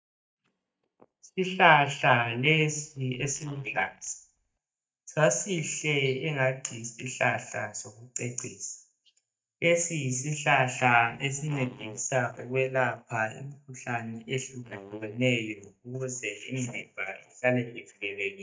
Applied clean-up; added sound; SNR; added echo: neural mask model DeepFilterNet 3.